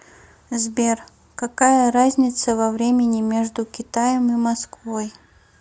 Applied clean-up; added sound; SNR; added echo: none; none; none; none.